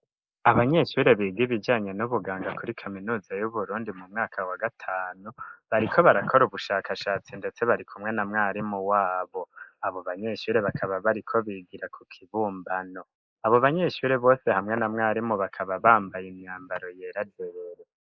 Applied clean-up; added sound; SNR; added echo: neural mask model Resemble Enhance denoiser.